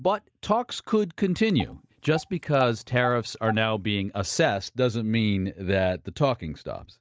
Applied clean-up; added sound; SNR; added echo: neural mask model DeepFilterNet 3.